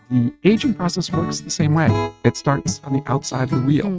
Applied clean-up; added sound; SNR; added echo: neural mask model RNNoise.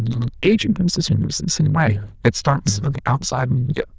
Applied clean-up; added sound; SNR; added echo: neural diffusion model UNIVERSE++.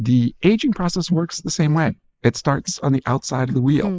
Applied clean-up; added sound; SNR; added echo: neural mask model Resemble Enhance denoiser.